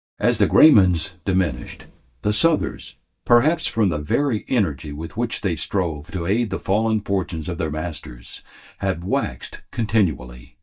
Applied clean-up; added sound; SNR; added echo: neural mask model DeepFilterNet 3.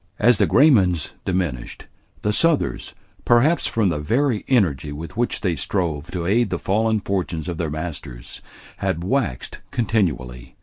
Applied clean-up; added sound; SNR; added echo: none; none; none; none.